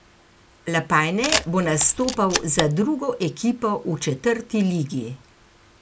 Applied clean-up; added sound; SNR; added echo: none; Camera; 4 dB; none.